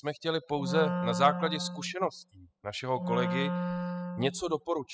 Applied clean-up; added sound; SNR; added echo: classical method spectral subtraction.